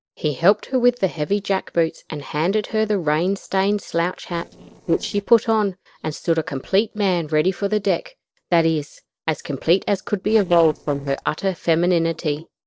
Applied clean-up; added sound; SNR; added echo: neural separator model SepFormer DNS4.